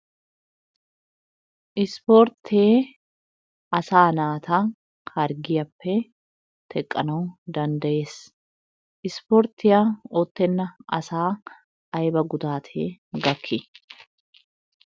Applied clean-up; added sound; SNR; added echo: none; none; none; none.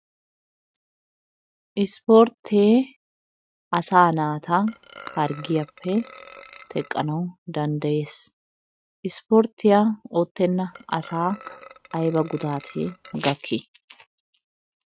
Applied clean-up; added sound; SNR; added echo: neural mask model RNNoise.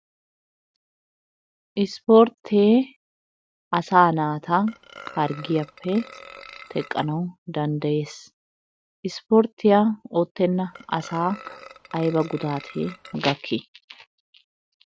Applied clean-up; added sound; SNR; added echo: none; Burping, eructation; 19 dB; none.